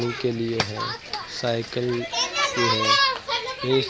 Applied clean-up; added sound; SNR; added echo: none; Bus; 19 dB; none.